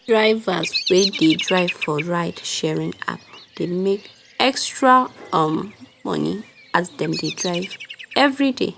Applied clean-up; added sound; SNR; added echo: none; Bird vocalization, bird call, bird song; 11 dB; none.